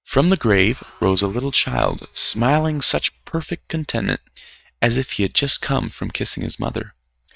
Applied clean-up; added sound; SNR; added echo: neural mask model RNNoise.